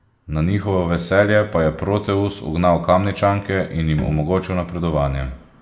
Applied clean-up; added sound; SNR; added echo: none; Bowed string instrument; 12 dB; reverberation time 0.3 s.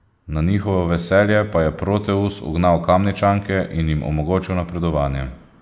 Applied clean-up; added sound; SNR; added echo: none; none; none; none.